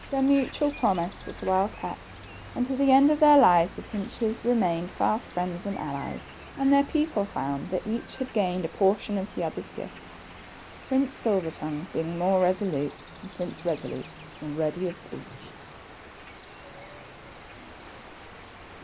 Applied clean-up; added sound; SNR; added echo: none; Cricket; 17 dB; none.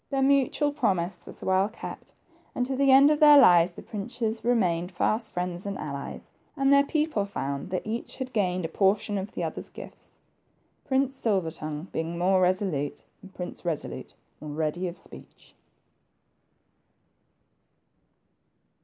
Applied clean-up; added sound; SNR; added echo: none; none; none; none.